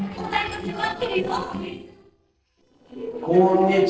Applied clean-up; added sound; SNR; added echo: neural separator model SepFormer DNS4.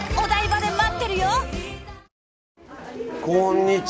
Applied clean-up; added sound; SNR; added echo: none; none; none; none.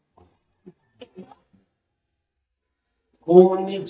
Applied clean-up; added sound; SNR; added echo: neural mask model DeepFilterNet 3.